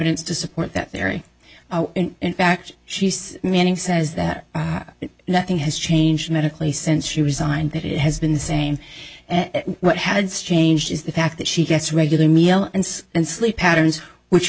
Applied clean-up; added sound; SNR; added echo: none; none; none; none.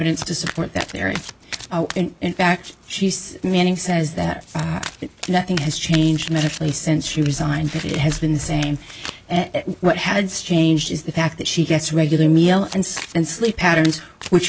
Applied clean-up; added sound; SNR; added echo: none; Domestic sounds, home sounds; 16 dB; none.